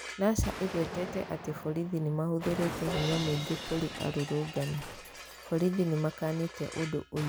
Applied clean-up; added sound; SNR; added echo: none; Explosion + Crash cymbal; 9 dB; none.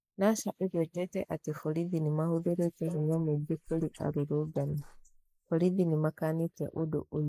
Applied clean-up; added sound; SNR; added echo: neural mask model Resemble Enhance denoiser.